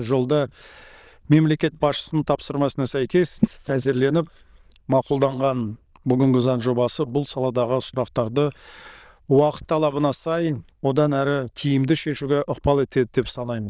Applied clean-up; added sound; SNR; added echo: neural diffusion model UNIVERSE++.